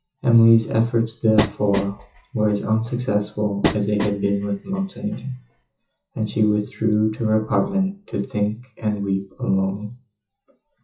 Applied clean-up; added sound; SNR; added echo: classical method WPE with log-MMSE.